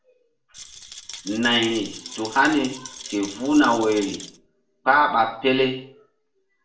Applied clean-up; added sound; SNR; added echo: none; Rattle; 15 dB; reverberation time 0.5 s.